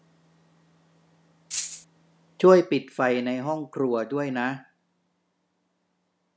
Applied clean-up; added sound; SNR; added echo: none; Rattle (instrument); 6 dB; none.